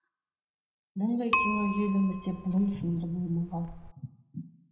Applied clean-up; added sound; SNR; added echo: none; Bicycle; -4 dB; reverberation time 0.9 s.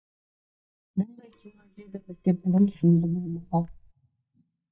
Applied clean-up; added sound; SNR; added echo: neural mask model DeepFilterNet 3.